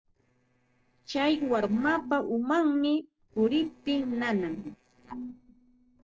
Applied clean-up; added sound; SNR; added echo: neural separator model SepFormer DNS4.